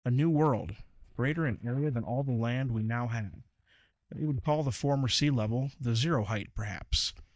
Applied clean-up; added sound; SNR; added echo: neural mask model DeepFilterNet 3.